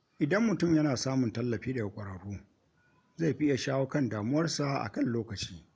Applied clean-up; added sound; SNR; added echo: none; none; none; none.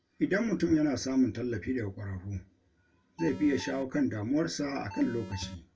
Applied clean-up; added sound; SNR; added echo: none; Alarm; 13 dB; reverberation time 0.1 s.